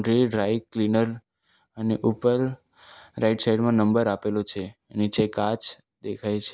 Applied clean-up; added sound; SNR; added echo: none; none; none; none.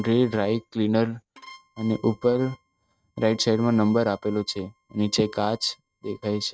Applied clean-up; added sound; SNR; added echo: neural mask model RNNoise.